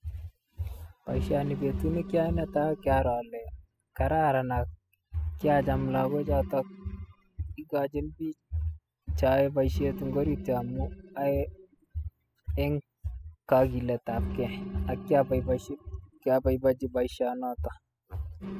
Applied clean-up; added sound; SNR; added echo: classical method spectral subtraction.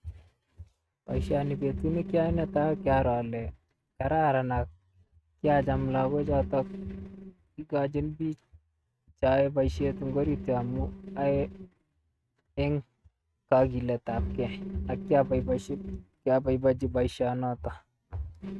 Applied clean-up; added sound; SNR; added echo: neural mask model RNNoise.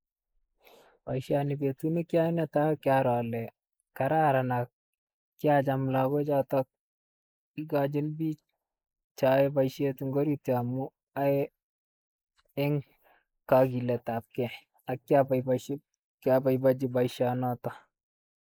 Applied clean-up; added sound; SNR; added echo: neural mask model Resemble Enhance denoiser.